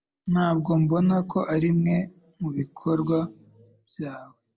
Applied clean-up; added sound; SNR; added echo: none; none; none; none.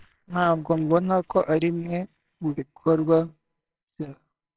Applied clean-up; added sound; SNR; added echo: neural separator model SepFormer WHAMR!.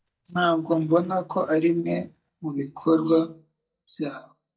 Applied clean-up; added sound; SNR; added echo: neural mask model DeepFilterNet 3.